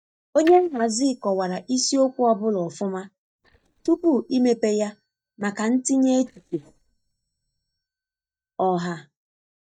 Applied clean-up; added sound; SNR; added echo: neural mask model DeepFilterNet 3.